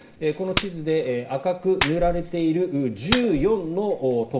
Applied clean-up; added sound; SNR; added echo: none; Clapping; 9 dB; reverberation time 1.1 s.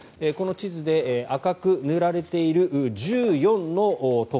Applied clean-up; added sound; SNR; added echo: none; none; none; none.